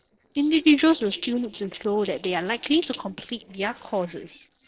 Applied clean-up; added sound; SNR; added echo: neural separator model SepFormer DNS4.